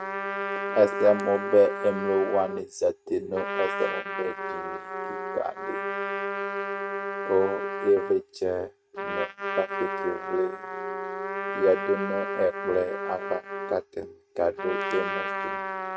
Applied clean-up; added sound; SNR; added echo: neural mask model RNNoise.